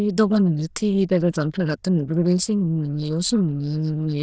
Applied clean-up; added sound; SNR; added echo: neural diffusion model UNIVERSE++.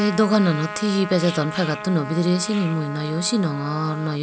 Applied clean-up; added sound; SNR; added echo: none; Trumpet; 12 dB; none.